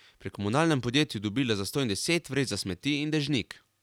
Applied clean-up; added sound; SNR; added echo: none; none; none; none.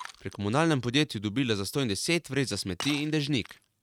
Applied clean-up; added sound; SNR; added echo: neural mask model RNNoise.